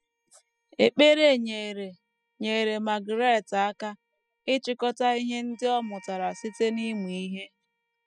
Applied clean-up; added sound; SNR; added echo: classical method spectral subtraction.